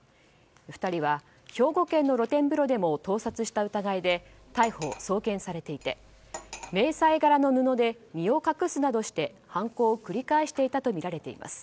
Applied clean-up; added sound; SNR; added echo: none; Cutlery, silverware; 18 dB; none.